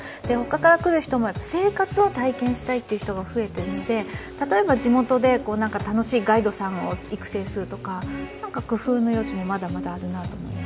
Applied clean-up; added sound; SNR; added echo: none; none; none; none.